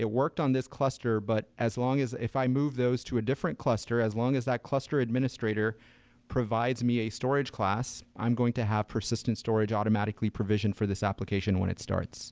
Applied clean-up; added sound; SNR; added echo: none; none; none; none.